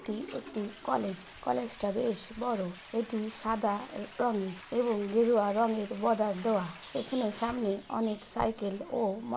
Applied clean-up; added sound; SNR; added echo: none; Toilet flush; 18 dB; none.